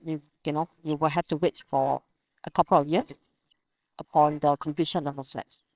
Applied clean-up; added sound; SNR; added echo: neural separator model SepFormer WHAMR!.